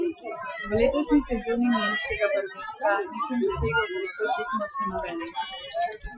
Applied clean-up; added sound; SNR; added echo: classical method Wiener filter.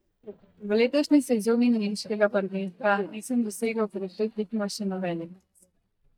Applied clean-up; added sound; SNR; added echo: neural mask model DeepFilterNet 3.